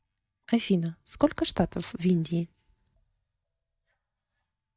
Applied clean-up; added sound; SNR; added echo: neural mask model DeepFilterNet 3.